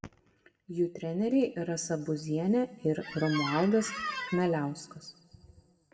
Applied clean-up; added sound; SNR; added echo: none; Squeak; 7 dB; reverberation time 1.2 s.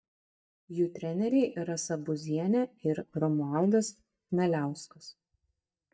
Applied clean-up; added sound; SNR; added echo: neural mask model DeepFilterNet 3.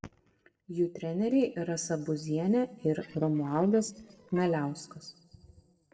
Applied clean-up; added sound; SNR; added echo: neural separator model SepFormer DNS4.